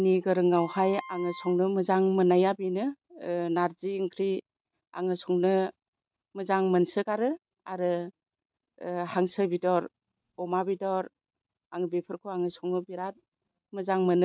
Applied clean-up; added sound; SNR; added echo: none; Wind instrument, woodwind instrument; 17 dB; none.